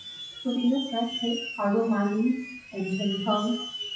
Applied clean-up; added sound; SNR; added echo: classical method WPE with log-MMSE.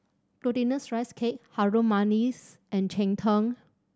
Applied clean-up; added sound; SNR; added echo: none; none; none; none.